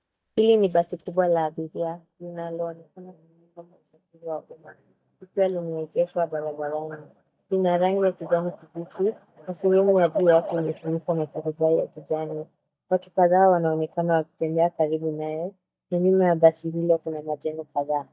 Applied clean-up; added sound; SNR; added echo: neural mask model DeepFilterNet 3.